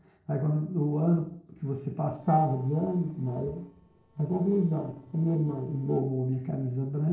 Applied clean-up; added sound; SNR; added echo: neural separator model SepFormer DNS4.